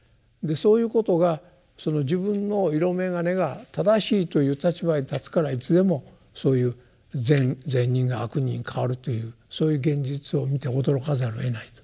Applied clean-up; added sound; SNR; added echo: none; none; none; none.